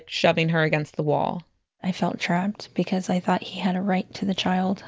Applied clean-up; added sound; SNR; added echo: none; none; none; none.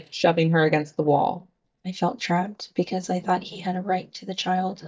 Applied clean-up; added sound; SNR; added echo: neural mask model DeepFilterNet 3.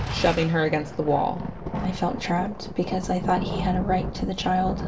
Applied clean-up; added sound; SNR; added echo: none; Thunder; 5 dB; reverberation time 0.2 s.